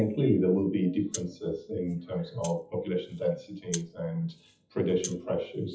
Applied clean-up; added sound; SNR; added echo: classical method WPE with log-MMSE.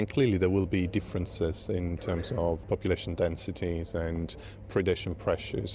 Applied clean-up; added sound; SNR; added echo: none; none; none; none.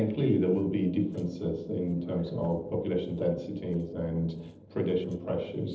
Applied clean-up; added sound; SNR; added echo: neural separator model SepFormer DNS4.